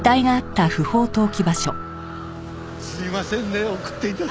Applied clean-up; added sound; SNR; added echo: none; none; none; none.